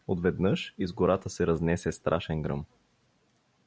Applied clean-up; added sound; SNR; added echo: none; none; none; none.